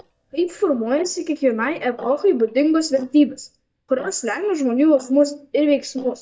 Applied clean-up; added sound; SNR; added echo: neural mask model DeepFilterNet 3.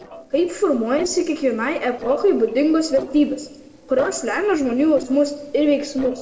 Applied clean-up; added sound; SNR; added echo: neural separator model SepFormer DNS4.